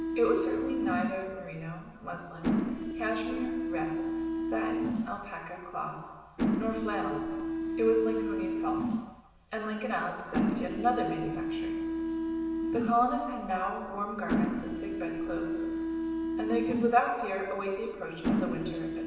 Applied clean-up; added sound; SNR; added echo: none; Mechanisms; 0 dB; reverberation time 1.2 s.